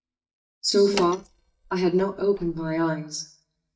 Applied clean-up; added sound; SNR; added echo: neural mask model DeepFilterNet 3.